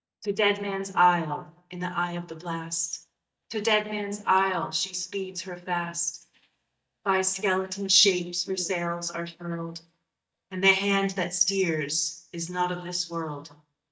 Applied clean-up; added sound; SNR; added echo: neural mask model DeepFilterNet 3.